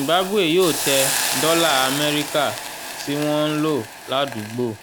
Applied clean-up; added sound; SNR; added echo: none; Hiss; 6 dB; none.